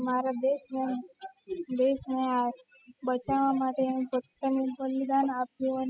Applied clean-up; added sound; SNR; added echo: classical method spectral subtraction.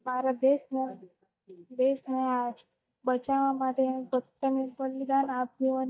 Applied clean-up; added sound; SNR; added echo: neural mask model DeepFilterNet 3.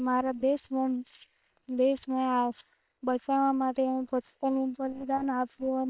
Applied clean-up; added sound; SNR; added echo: neural separator model SepFormer WHAM!.